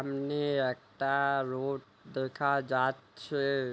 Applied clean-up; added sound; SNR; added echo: none; none; none; none.